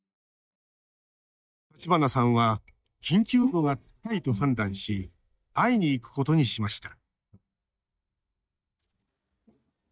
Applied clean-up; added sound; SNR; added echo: neural mask model DeepFilterNet 3.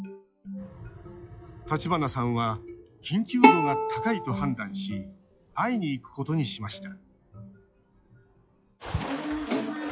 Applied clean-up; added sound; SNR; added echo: classical method log-MMSE.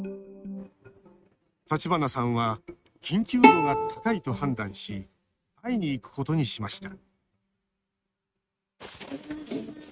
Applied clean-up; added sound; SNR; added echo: neural mask model RNNoise.